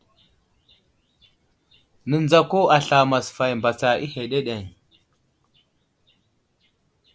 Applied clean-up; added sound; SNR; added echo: none; none; none; none.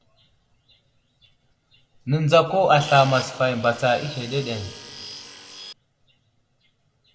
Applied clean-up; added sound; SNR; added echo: none; Tools; 15 dB; reverberation time 1.3 s.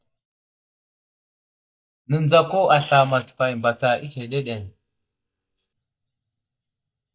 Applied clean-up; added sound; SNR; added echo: neural mask model DeepFilterNet 3.